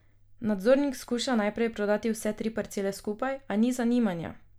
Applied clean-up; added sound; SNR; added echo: none; none; none; none.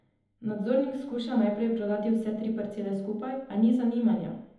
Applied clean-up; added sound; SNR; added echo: none; none; none; reverberation time 1.0 s.